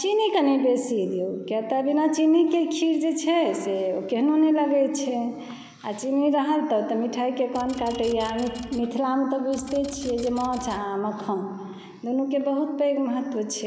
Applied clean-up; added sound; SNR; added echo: none; Typewriter; 19 dB; none.